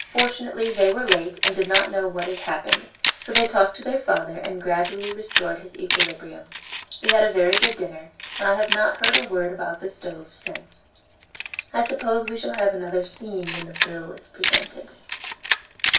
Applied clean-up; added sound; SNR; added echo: none; Camera; 0 dB; reverberation time 0.2 s.